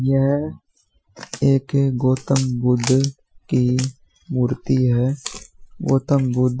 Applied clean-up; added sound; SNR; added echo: classical method Wiener filter.